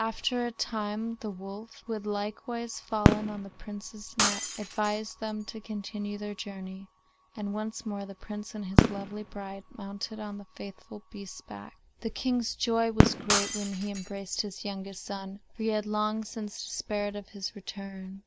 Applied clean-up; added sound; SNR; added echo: none; Shatter + Fireworks; -3 dB; none.